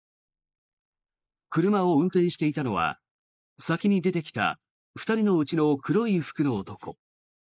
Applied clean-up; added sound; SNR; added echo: neural mask model Resemble Enhance denoiser.